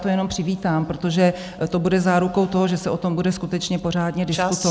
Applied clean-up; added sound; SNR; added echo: none; none; none; none.